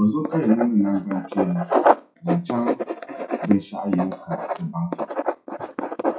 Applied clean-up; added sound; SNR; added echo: classical method WPE with log-MMSE.